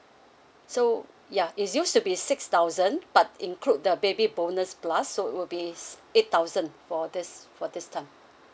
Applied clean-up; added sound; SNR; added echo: none; none; none; none.